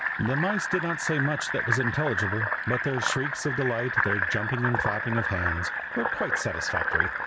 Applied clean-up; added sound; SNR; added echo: none; Fill (with liquid); -1 dB; none.